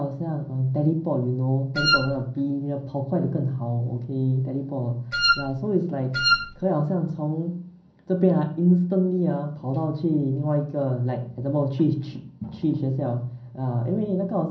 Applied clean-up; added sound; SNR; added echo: none; Wind instrument, woodwind instrument; -1 dB; reverberation time 0.6 s.